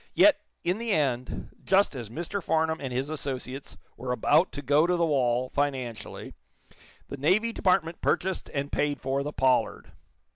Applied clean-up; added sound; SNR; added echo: none; none; none; none.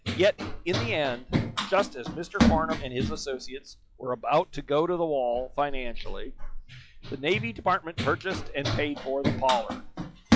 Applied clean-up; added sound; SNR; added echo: classical method log-MMSE.